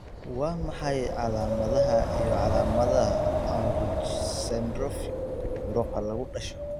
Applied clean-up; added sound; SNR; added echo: none; Wind; -3 dB; none.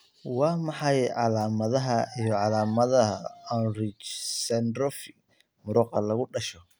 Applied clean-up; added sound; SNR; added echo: none; none; none; none.